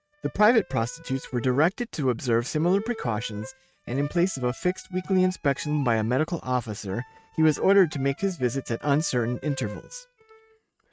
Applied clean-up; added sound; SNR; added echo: neural mask model RNNoise.